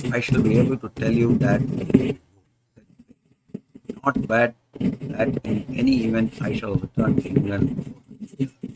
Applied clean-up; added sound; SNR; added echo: neural mask model RNNoise.